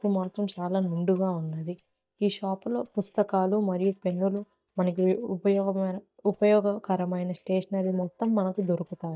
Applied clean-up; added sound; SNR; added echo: neural mask model DeepFilterNet 3.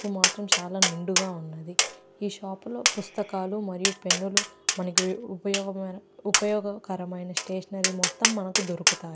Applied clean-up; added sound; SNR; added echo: none; Tap; -3 dB; none.